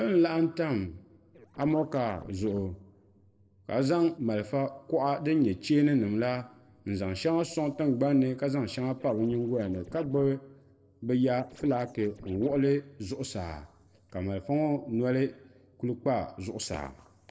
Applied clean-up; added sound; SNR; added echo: neural separator model SepFormer DNS4.